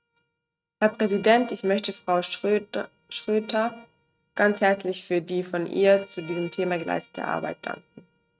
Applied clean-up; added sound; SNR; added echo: neural mask model RNNoise.